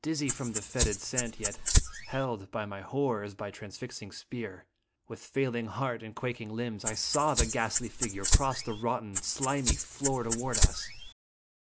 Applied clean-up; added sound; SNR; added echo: none; Rattle (instrument); -4 dB; none.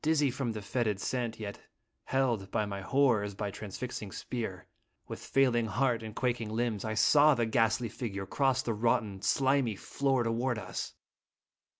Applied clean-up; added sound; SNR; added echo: none; none; none; none.